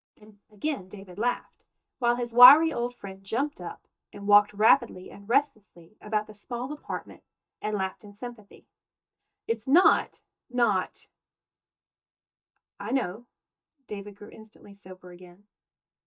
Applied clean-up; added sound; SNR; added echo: neural mask model DeepFilterNet 3.